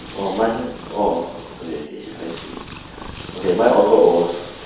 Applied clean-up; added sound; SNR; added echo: none; Purr; 16 dB; reverberation time 2.2 s.